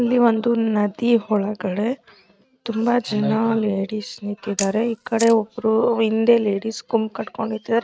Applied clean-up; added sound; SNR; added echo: neural mask model RNNoise.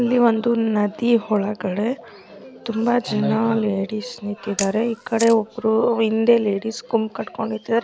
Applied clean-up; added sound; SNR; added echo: none; Camera; 15 dB; none.